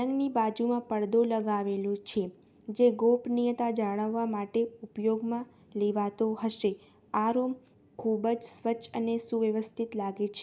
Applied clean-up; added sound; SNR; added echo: none; none; none; none.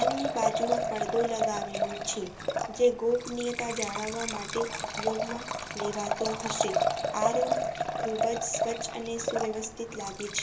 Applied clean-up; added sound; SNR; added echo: none; Liquid; -1 dB; reverberation time 0.2 s.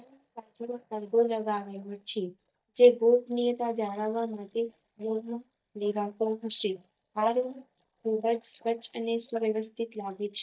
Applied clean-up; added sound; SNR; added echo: neural mask model DeepFilterNet 3.